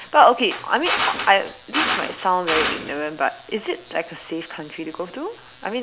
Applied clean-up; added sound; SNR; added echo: none; Drill; 5 dB; none.